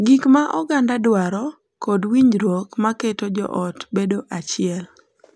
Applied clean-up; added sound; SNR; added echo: none; none; none; none.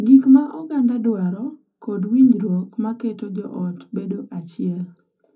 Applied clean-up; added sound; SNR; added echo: none; none; none; reverberation time 0.3 s.